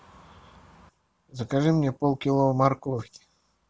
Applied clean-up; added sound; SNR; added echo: none; none; none; none.